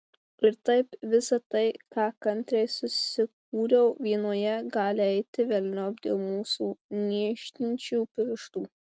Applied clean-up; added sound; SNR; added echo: none; none; none; none.